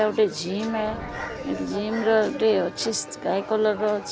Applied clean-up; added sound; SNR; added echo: none; Thunder + Trumpet; 18 dB; none.